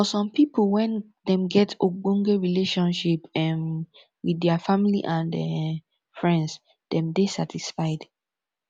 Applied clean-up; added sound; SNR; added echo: none; none; none; none.